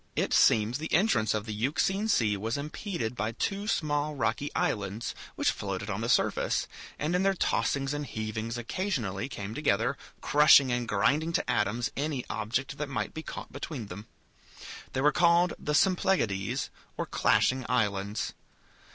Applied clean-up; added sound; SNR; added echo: none; none; none; none.